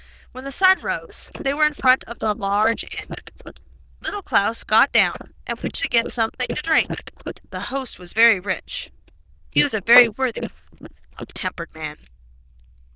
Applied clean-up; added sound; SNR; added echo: neural diffusion model UNIVERSE++.